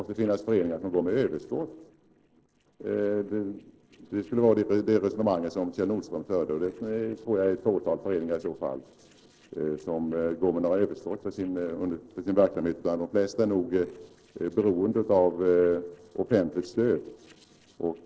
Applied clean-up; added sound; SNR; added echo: neural separator model SepFormer DNS4.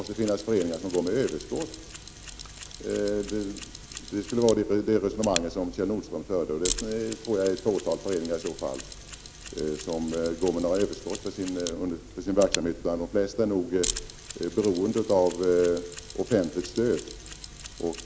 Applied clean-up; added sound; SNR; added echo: none; Mechanisms; 12 dB; none.